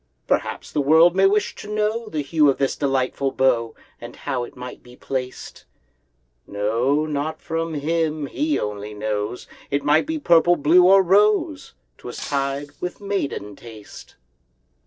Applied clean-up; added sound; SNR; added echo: neural separator model SepFormer DNS4.